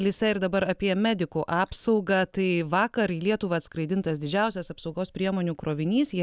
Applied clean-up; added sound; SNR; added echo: none; none; none; none.